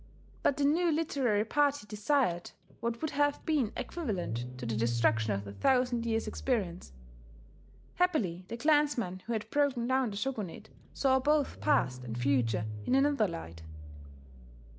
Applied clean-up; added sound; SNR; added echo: none; Engine starting / Car; 9 dB; none.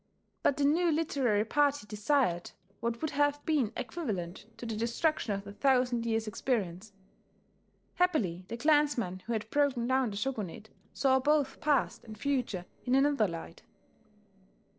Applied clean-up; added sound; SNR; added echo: neural separator model SepFormer DNS4.